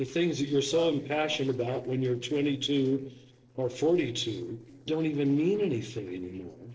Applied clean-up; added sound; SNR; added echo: neural separator model SepFormer DNS4.